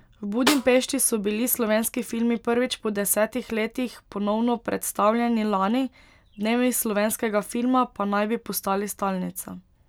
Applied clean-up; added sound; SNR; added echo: none; Snare drum; 7 dB; none.